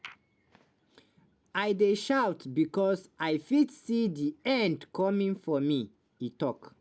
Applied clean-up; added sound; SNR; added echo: none; none; none; none.